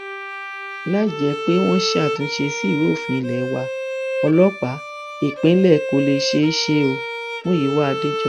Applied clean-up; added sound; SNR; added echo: none; Bowed string instrument; 6 dB; none.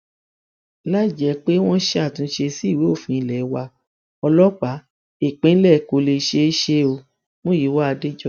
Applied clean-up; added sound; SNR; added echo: none; none; none; none.